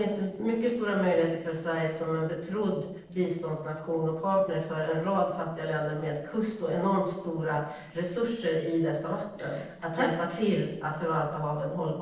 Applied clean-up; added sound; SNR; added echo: neural separator model SepFormer DNS4.